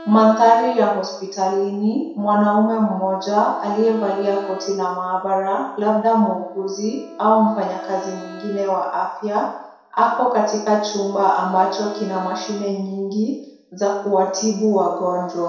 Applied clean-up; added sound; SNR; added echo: none; Wind instrument, woodwind instrument; 20 dB; reverberation time 0.7 s.